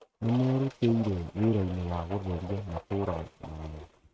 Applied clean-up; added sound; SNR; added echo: neural mask model RNNoise.